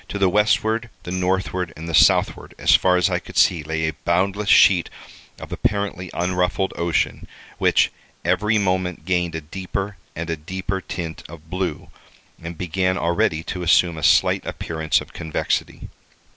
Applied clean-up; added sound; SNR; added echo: none; Tambourine; 19 dB; none.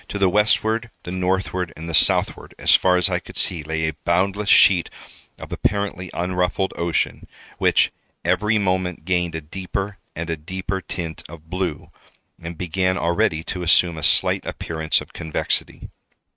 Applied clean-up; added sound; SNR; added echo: neural mask model RNNoise.